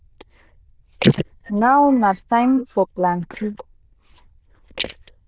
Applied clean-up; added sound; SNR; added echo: neural diffusion model UNIVERSE++.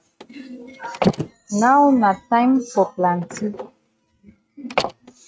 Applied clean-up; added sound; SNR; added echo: neural mask model RNNoise.